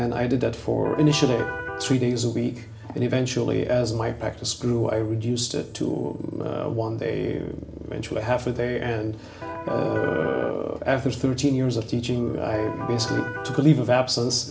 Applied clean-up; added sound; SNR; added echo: none; Electric guitar; 8 dB; reverberation time 0.5 s.